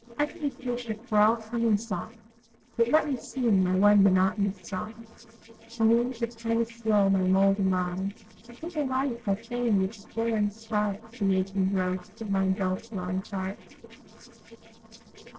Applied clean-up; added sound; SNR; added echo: neural separator model SepFormer DNS4.